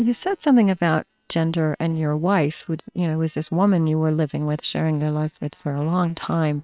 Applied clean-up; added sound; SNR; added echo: neural separator model SepFormer WHAM!.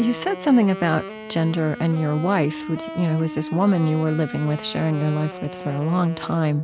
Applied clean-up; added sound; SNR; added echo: none; Wind instrument, woodwind instrument; 13 dB; none.